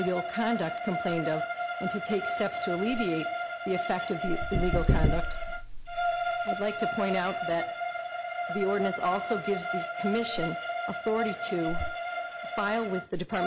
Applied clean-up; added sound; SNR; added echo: none; Bowed string instrument + Knock / Wood; 0 dB; none.